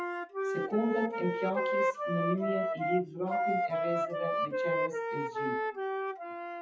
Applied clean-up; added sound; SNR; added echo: classical method WPE with log-MMSE.